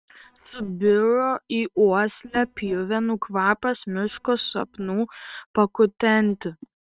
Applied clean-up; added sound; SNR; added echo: neural separator model SepFormer WHAM!.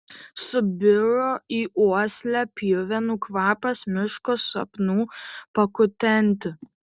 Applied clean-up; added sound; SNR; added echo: none; none; none; none.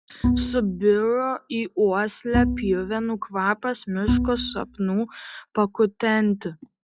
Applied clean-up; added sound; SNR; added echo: classical method log-MMSE.